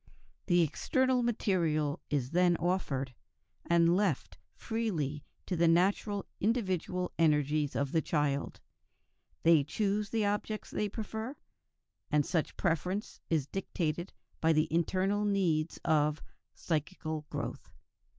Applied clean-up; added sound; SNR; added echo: none; none; none; none.